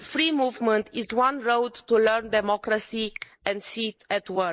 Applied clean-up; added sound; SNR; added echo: neural mask model Resemble Enhance denoiser.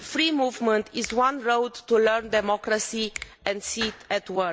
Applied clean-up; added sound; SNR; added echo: none; Domestic sounds, home sounds + Finger snapping; 19 dB; none.